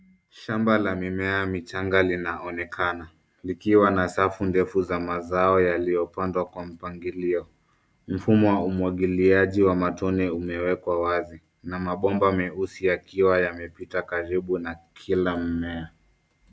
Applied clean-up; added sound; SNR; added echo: none; none; none; none.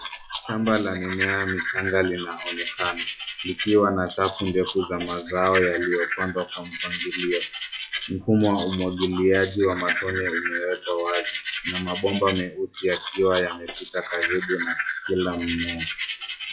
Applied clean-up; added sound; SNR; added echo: classical method log-MMSE.